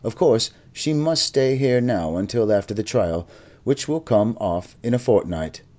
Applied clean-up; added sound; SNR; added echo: none; none; none; none.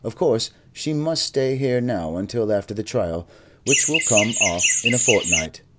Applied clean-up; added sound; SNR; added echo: none; Chirp, tweet; -3 dB; none.